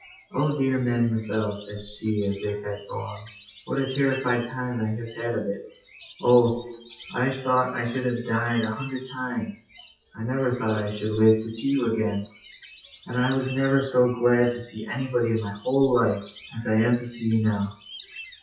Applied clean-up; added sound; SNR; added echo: classical method WPE with log-MMSE.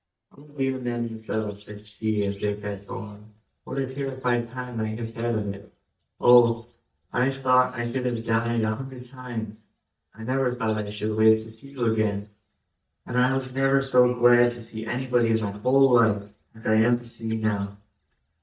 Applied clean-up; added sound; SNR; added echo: neural mask model DeepFilterNet 3.